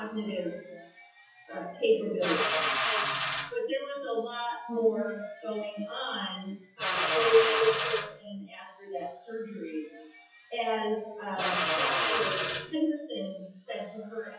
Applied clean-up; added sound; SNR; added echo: classical method WPE with log-MMSE.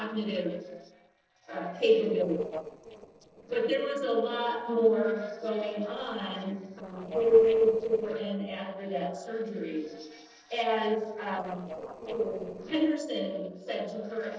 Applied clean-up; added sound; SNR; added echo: neural separator model SepFormer DNS4.